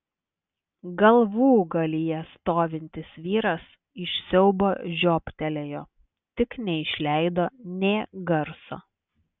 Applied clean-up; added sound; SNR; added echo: none; none; none; none.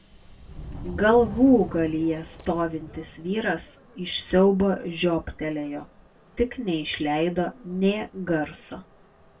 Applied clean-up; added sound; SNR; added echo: none; Subway, metro, underground; 18 dB; reverberation time 0.1 s.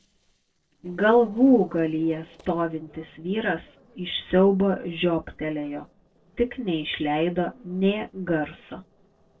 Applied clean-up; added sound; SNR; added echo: neural separator model SepFormer DNS4.